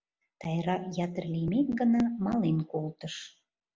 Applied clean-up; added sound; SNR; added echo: none; none; none; none.